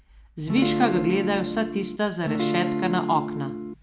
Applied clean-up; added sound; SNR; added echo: none; Acoustic guitar / Strum; 1 dB; none.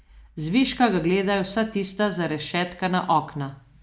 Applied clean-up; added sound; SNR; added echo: none; none; none; none.